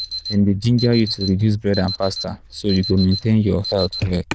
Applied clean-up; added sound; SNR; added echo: neural diffusion model UNIVERSE++.